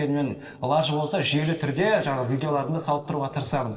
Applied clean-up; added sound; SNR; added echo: neural separator model SepFormer DNS4.